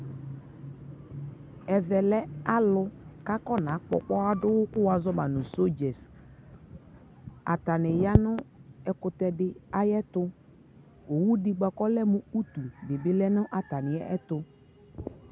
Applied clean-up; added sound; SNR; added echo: none; none; none; none.